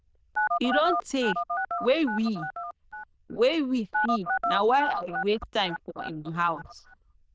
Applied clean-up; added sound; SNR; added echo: neural diffusion model UNIVERSE++.